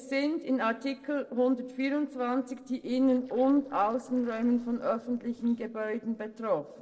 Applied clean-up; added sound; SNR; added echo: neural separator model SepFormer DNS4.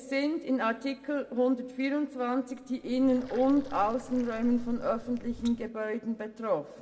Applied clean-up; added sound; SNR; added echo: none; Water; 14 dB; reverberation time 1.3 s.